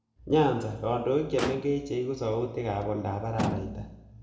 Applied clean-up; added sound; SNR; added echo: none; Motor vehicle (road); 10 dB; reverberation time 0.8 s.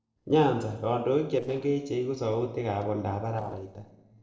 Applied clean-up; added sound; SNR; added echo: neural separator model SepFormer DNS4.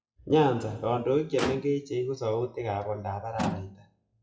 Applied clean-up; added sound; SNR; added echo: classical method WPE with log-MMSE.